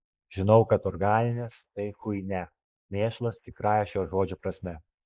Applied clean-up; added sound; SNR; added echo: neural mask model Resemble Enhance denoiser.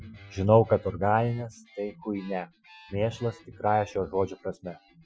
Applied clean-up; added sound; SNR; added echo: classical method Wiener filter.